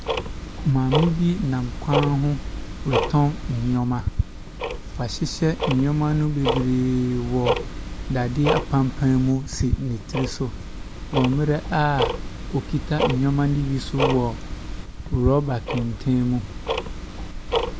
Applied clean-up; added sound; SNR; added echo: none; Tick-tock; 4 dB; none.